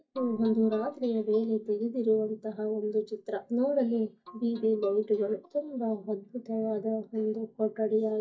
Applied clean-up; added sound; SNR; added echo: neural mask model DeepFilterNet 3.